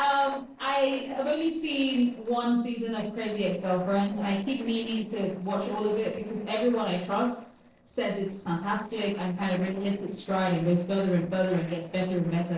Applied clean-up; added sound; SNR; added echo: neural separator model SepFormer DNS4.